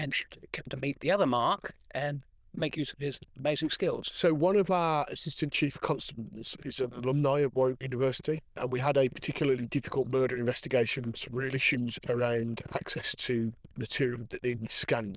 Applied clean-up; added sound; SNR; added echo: neural diffusion model UNIVERSE++.